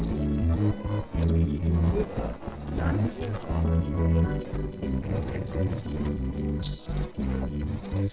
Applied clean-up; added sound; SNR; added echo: neural separator model SepFormer DNS4.